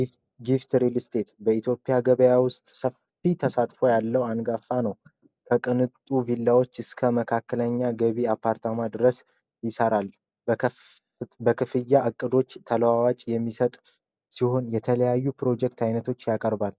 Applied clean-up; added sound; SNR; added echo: none; none; none; none.